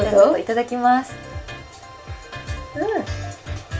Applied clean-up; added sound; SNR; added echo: none; none; none; reverberation time 0.2 s.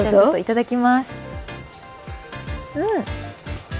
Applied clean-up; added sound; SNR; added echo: none; none; none; none.